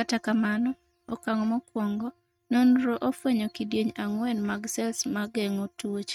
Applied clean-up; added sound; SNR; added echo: neural mask model RNNoise.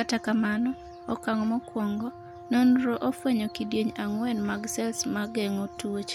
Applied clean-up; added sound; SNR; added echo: none; Brass instrument; 16 dB; none.